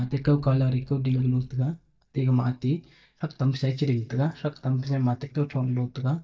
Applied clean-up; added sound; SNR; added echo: neural mask model DeepFilterNet 3.